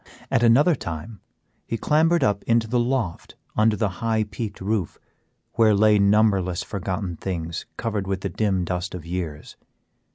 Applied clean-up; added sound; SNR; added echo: none; none; none; none.